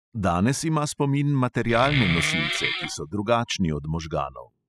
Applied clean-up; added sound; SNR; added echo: classical method spectral subtraction.